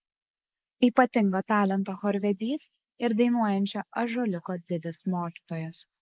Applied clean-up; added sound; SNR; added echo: neural mask model Resemble Enhance denoiser.